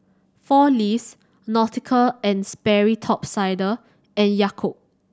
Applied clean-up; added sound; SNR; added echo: none; none; none; none.